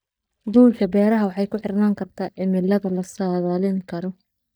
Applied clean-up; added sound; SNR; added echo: neural mask model DeepFilterNet 3.